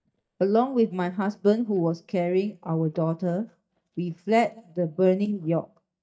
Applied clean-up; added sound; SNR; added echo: neural mask model DeepFilterNet 3.